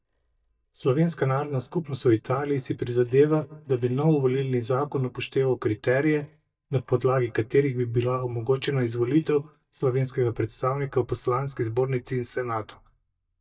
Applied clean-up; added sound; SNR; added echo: neural mask model DeepFilterNet 3.